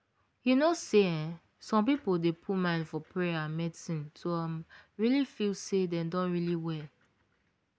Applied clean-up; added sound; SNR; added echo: none; none; none; none.